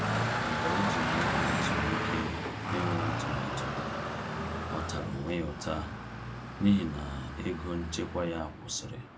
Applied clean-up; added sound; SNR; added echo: none; Traffic noise, roadway noise; -2 dB; none.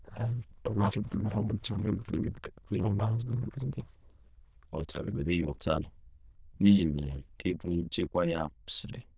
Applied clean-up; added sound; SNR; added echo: neural diffusion model UNIVERSE++.